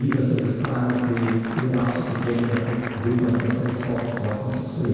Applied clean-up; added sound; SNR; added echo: none; Applause; 13 dB; reverberation time 2.0 s.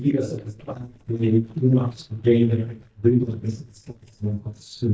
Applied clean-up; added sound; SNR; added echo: neural mask model DeepFilterNet 3.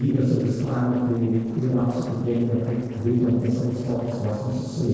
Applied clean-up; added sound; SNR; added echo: neural separator model SepFormer DNS4.